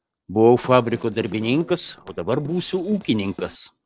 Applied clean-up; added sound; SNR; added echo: neural separator model SepFormer DNS4.